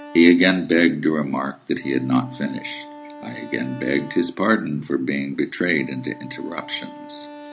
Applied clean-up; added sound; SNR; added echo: none; Wind instrument, woodwind instrument; 19 dB; none.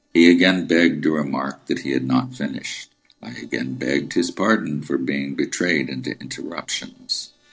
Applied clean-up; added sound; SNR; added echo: neural separator model SepFormer DNS4.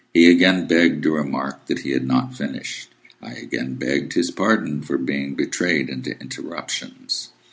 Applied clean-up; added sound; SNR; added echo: none; none; none; none.